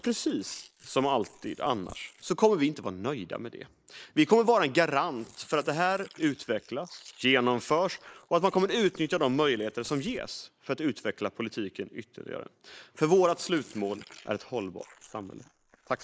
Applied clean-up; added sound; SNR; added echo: neural mask model Resemble Enhance denoiser.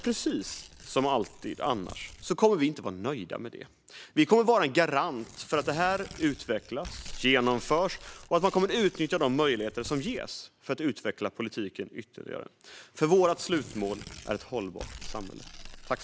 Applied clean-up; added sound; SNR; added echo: none; Tearing; 18 dB; none.